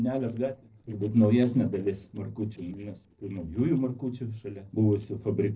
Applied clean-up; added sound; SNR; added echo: neural separator model SepFormer DNS4.